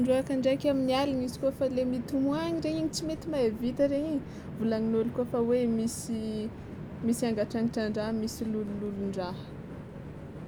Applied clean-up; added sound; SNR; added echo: none; Train; 11 dB; none.